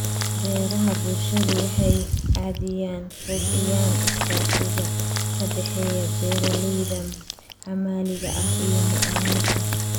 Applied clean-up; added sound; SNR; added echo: none; Engine / Drill; -2 dB; none.